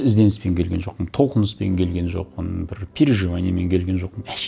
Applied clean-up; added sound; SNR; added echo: none; none; none; none.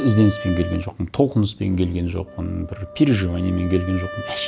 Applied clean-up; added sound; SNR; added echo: none; Wind instrument, woodwind instrument; 15 dB; none.